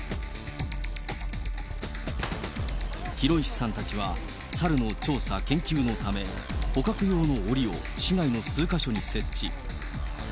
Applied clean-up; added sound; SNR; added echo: none; Gunshot, gunfire; 19 dB; none.